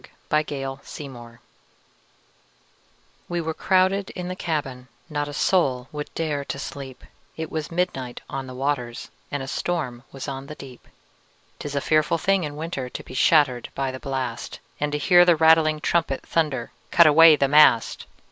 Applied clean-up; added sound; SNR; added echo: none; none; none; none.